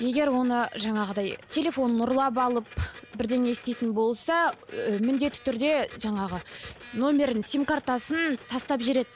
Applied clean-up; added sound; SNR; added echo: none; Printer; 20 dB; none.